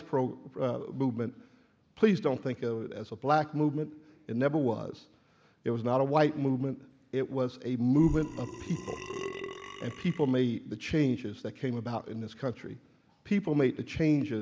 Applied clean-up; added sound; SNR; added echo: none; Burping, eructation; 10 dB; none.